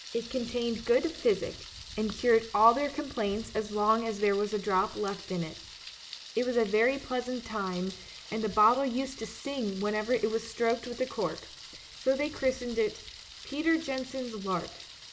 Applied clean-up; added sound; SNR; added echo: none; Thunder; 16 dB; none.